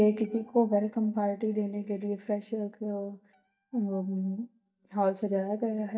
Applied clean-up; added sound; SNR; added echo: neural mask model DeepFilterNet 3.